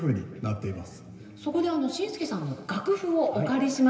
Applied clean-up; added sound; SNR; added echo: none; none; none; reverberation time 2.3 s.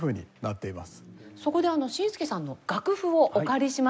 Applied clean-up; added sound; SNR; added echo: none; none; none; none.